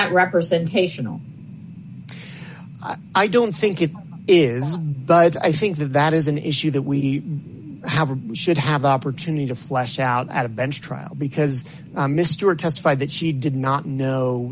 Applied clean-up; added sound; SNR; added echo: none; none; none; none.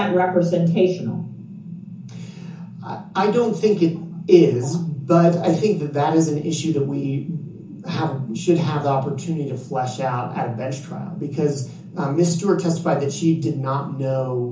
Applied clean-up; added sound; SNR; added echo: none; none; none; reverberation time 0.6 s.